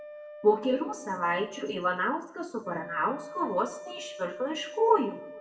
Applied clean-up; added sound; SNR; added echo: none; Wind instrument, woodwind instrument; 15 dB; reverberation time 0.6 s.